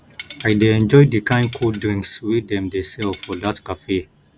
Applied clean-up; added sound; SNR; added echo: none; Tools; 17 dB; none.